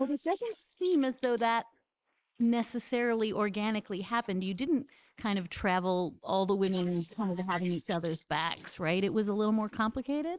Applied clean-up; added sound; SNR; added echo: neural mask model Resemble Enhance denoiser.